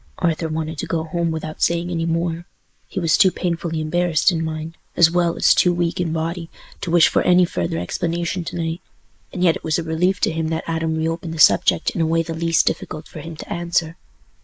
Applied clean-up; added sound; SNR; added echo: neural mask model Resemble Enhance denoiser.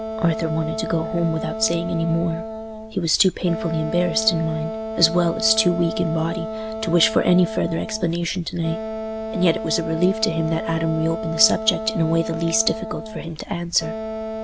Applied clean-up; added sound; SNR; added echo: none; Wind instrument, woodwind instrument; 7 dB; none.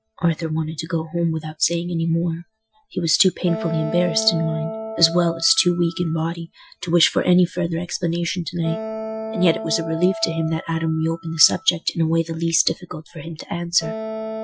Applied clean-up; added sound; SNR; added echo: classical method Wiener filter.